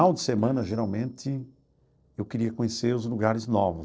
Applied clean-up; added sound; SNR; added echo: neural separator model SepFormer DNS4.